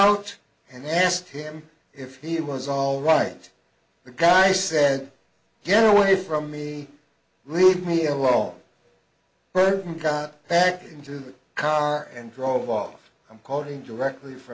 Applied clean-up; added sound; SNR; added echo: none; none; none; none.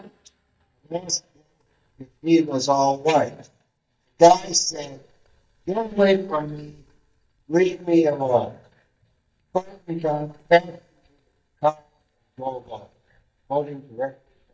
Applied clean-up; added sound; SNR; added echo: neural mask model DeepFilterNet 3.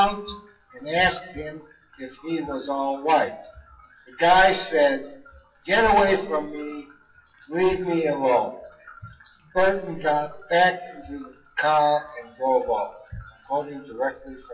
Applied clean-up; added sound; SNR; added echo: classical method WPE with log-MMSE.